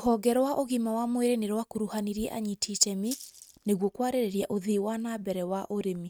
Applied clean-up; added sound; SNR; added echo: neural mask model RNNoise.